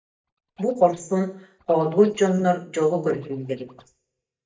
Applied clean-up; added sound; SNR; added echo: neural mask model DeepFilterNet 3.